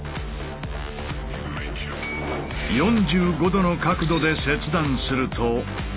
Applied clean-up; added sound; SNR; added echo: none; none; none; none.